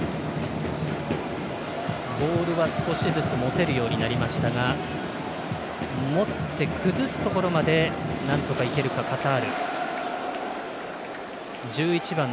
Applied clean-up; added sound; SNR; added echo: none; none; none; none.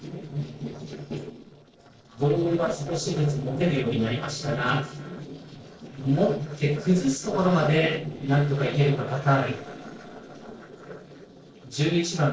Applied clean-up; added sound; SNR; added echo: neural separator model SepFormer DNS4.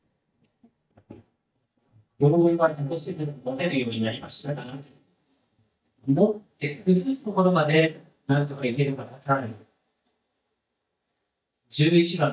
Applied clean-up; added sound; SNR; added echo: neural mask model DeepFilterNet 3.